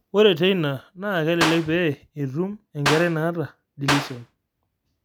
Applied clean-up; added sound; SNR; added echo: none; Clapping; 3 dB; none.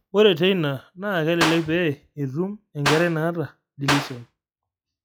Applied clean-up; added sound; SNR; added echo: classical method log-MMSE.